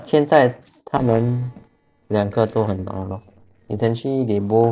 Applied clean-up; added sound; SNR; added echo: neural separator model SepFormer DNS4.